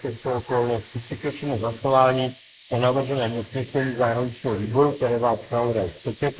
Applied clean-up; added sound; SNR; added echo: neural mask model Resemble Enhance denoiser.